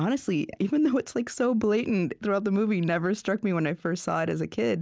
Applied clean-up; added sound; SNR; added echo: none; none; none; none.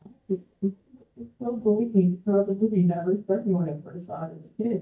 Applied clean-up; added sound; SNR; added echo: neural mask model DeepFilterNet 3.